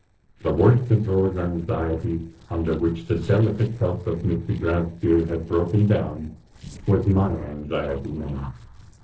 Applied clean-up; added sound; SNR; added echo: neural separator model SepFormer DNS4.